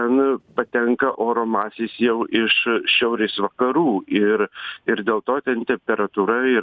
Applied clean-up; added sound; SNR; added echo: none; none; none; none.